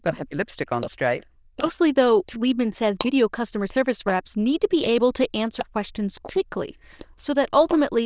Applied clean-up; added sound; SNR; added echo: neural diffusion model UNIVERSE++.